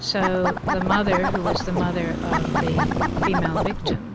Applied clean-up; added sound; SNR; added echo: none; Scratching (performance technique) + Traffic noise, roadway noise; -2 dB; none.